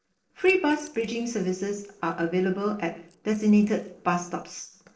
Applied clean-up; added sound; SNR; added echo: neural separator model SepFormer DNS4.